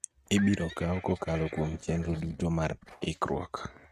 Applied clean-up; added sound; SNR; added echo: neural mask model RNNoise.